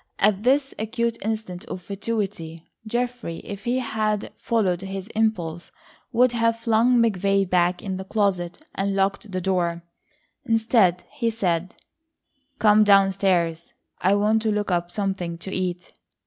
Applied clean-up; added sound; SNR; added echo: none; none; none; none.